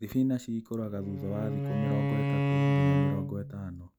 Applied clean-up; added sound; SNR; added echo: none; Bowed string instrument; -4 dB; none.